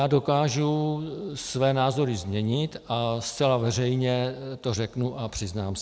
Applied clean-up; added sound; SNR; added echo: none; none; none; none.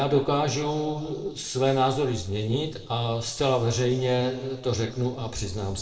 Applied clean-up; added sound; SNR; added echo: neural separator model SepFormer DNS4.